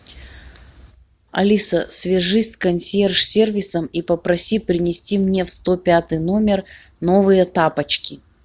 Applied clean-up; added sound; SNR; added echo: none; none; none; none.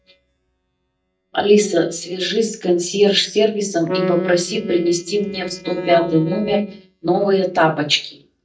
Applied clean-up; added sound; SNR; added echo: neural mask model DeepFilterNet 3.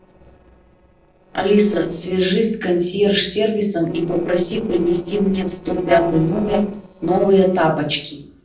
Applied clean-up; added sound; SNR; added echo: neural separator model SepFormer DNS4.